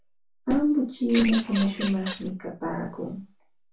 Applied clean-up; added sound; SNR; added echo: none; Bird vocalization, bird call, bird song / Fowl; 6 dB; reverberation time 0.2 s.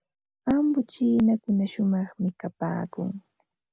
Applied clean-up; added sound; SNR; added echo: none; none; none; none.